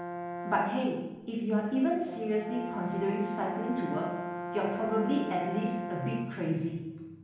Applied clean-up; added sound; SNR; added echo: none; Brass instrument; 8 dB; reverberation time 1.0 s.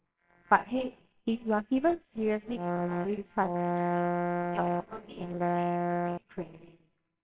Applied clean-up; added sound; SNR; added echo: neural separator model SepFormer WHAMR!.